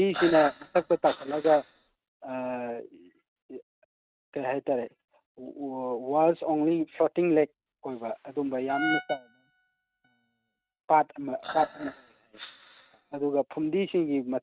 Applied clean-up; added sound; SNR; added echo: neural mask model RNNoise.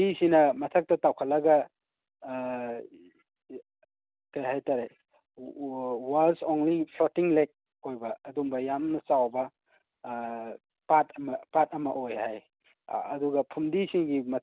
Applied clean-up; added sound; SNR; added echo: none; none; none; none.